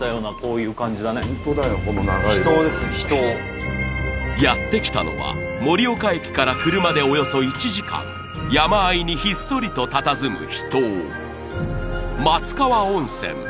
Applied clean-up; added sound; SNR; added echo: none; none; none; none.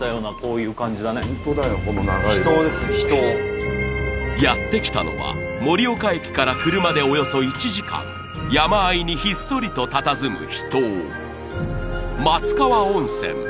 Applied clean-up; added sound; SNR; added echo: none; Keyboard (musical); 11 dB; none.